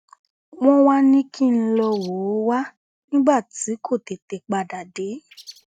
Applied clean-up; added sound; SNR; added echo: neural mask model RNNoise.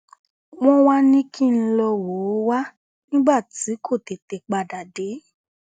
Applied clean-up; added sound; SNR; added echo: none; none; none; none.